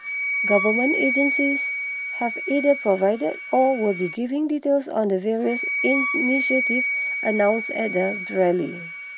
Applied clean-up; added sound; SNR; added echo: none; Wind instrument, woodwind instrument; 4 dB; none.